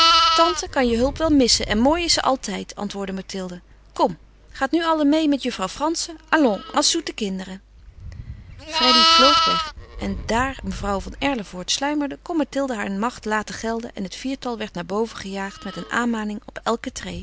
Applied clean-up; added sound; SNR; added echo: none; Livestock, farm animals, working animals; 3 dB; none.